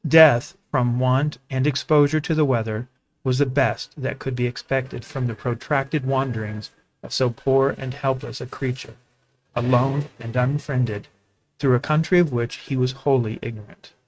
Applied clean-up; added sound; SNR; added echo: neural mask model RNNoise.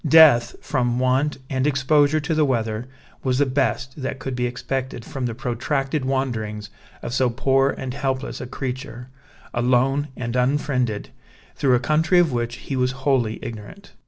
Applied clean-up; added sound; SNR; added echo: none; none; none; none.